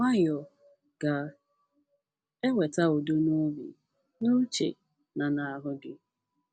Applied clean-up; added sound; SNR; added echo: none; none; none; none.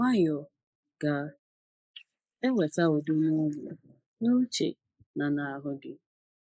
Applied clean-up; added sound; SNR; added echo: neural mask model Resemble Enhance denoiser.